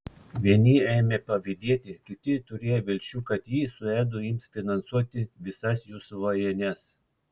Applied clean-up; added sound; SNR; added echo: none; none; none; none.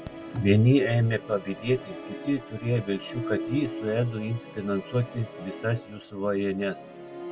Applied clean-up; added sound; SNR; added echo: none; Musical instrument; 12 dB; none.